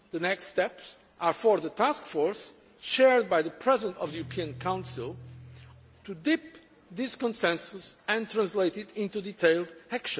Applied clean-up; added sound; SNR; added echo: none; Guitar; 17 dB; none.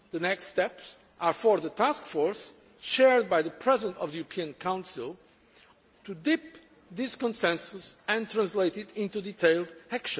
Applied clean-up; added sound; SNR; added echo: none; none; none; none.